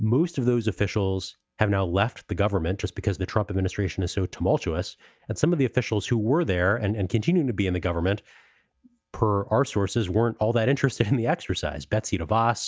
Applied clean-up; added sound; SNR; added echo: none; none; none; none.